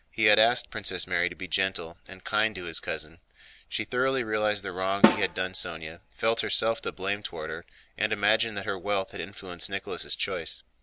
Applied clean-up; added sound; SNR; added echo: none; Snare drum; -1 dB; none.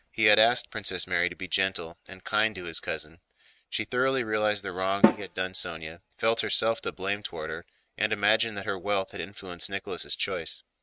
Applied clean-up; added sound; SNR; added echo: neural mask model RNNoise.